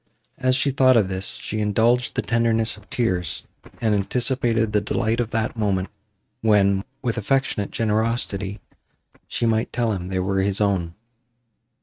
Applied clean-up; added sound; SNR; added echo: neural mask model RNNoise.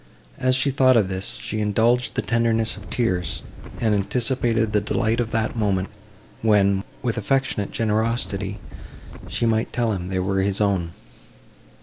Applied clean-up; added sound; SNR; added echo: none; Wind; 12 dB; none.